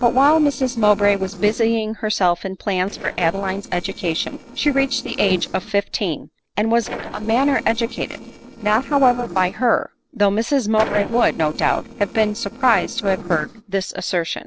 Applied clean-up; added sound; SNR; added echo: neural separator model SepFormer DNS4.